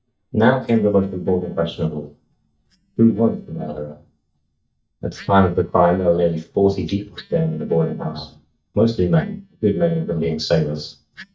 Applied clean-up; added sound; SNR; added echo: neural mask model DeepFilterNet 3.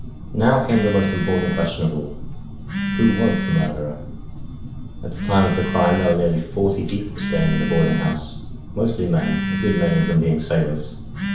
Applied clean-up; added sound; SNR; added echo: none; Telephone; 4 dB; reverberation time 0.6 s.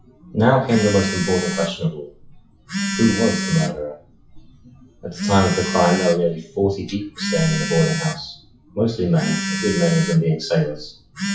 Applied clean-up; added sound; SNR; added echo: classical method WPE with log-MMSE.